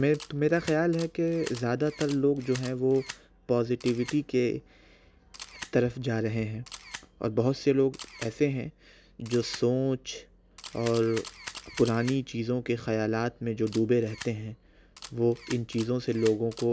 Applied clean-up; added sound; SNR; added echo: none; Camera; 18 dB; none.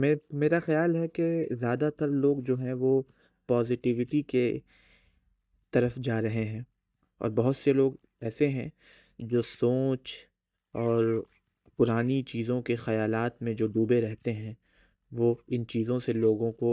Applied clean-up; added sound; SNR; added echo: neural mask model DeepFilterNet 3.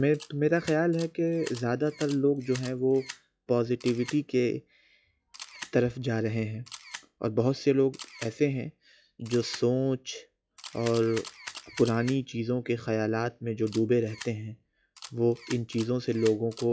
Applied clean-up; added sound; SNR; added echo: classical method log-MMSE.